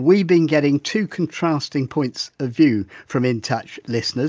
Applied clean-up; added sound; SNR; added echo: none; none; none; none.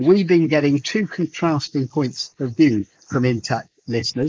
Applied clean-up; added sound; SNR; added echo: neural mask model Resemble Enhance denoiser.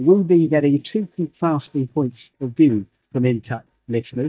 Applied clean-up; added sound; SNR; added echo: neural mask model DeepFilterNet 3.